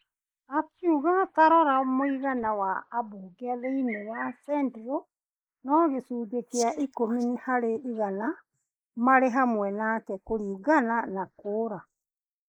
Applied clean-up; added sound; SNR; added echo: neural mask model Resemble Enhance denoiser.